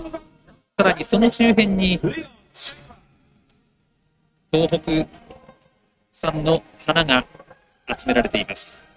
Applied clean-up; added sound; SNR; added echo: neural mask model RNNoise.